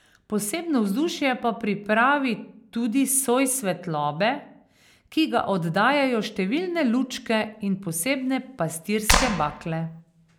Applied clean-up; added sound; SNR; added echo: none; Clapping; -1 dB; none.